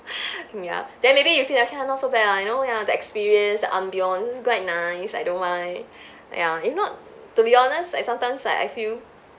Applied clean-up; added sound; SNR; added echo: none; none; none; none.